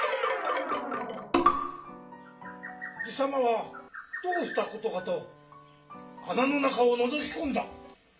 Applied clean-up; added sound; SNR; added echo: none; Piano; 18 dB; reverberation time 0.3 s.